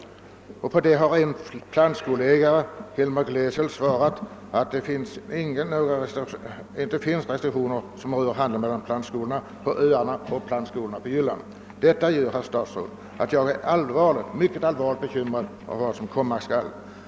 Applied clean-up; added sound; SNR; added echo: none; none; none; none.